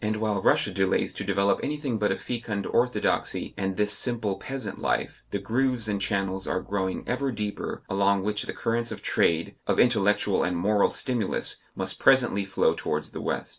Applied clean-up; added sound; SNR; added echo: none; none; none; none.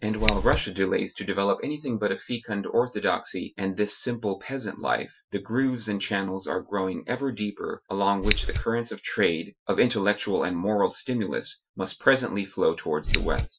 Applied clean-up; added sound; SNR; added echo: classical method Wiener filter.